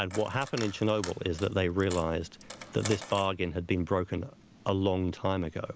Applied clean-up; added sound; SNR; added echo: none; Coin (dropping); 16 dB; none.